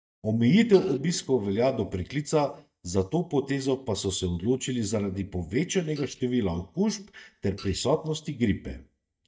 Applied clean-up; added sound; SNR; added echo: neural mask model DeepFilterNet 3.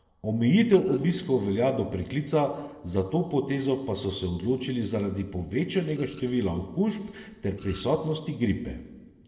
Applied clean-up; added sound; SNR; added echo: neural separator model SepFormer DNS4.